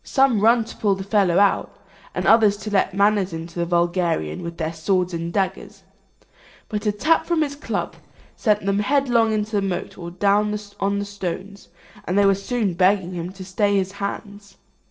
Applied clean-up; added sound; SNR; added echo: neural separator model SepFormer DNS4.